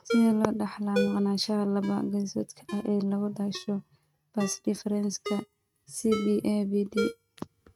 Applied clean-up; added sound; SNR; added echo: neural mask model RNNoise.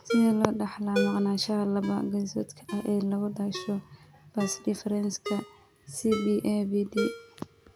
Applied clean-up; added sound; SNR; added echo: none; Ringtone; 10 dB; none.